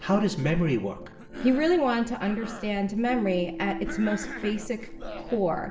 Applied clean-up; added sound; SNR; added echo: none; Cough; 17 dB; reverberation time 0.5 s.